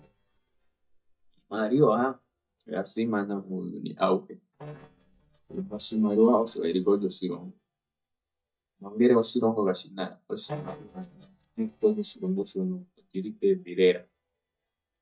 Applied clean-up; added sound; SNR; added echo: neural mask model DeepFilterNet 3.